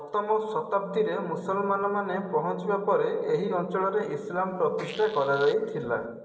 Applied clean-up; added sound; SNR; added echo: none; Fart; 19 dB; reverberation time 2.4 s.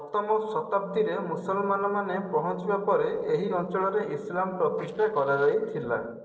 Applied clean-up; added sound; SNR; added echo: neural separator model SepFormer DNS4.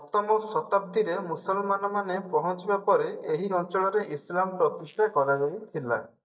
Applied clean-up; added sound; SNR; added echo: neural mask model DeepFilterNet 3.